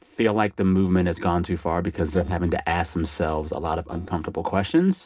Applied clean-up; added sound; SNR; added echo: neural separator model SepFormer DNS4.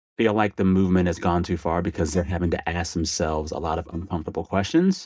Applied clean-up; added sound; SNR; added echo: neural mask model DeepFilterNet 3.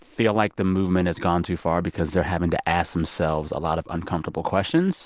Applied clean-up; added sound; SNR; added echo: none; none; none; none.